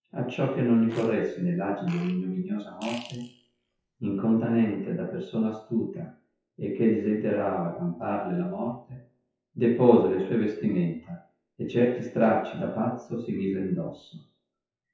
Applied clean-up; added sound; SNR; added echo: classical method WPE with log-MMSE.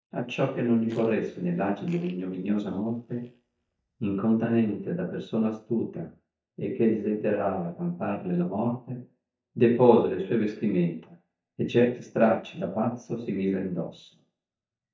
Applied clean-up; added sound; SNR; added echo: neural mask model DeepFilterNet 3.